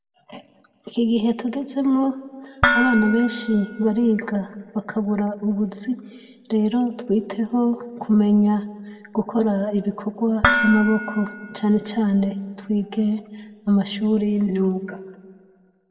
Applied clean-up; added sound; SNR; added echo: none; Dishes, pots, and pans; 3 dB; reverberation time 1.2 s.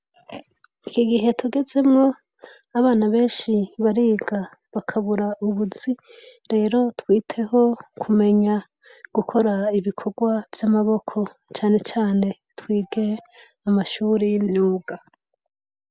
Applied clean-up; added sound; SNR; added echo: none; none; none; none.